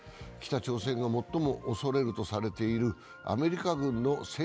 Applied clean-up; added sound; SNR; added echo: none; none; none; none.